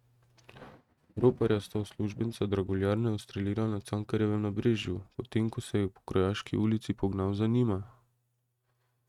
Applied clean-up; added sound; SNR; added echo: neural mask model RNNoise.